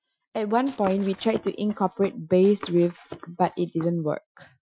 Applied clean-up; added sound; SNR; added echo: classical method Wiener filter.